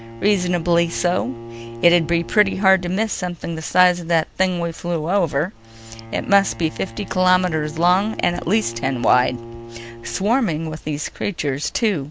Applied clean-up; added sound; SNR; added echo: none; Bowed string instrument; 17 dB; none.